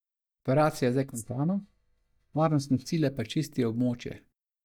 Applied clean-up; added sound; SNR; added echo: neural mask model DeepFilterNet 3.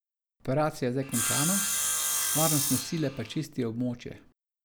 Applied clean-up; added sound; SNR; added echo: none; Sawing; -2 dB; none.